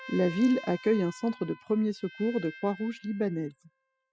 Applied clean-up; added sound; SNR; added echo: classical method spectral subtraction.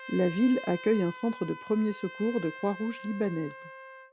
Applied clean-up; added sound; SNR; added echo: none; Trumpet; 15 dB; none.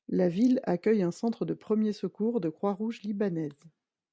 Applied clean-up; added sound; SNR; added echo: none; none; none; none.